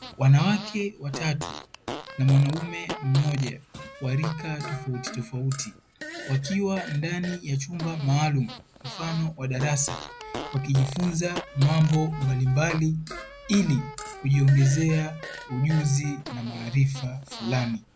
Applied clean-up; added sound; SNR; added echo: none; Wind instrument, woodwind instrument + Fart; 14 dB; none.